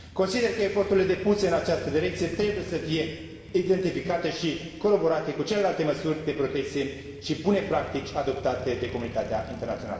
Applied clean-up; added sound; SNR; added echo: none; Motorcycle; 16 dB; reverberation time 1.9 s.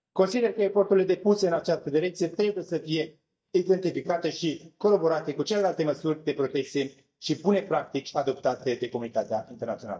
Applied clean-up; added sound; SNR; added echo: neural mask model DeepFilterNet 3.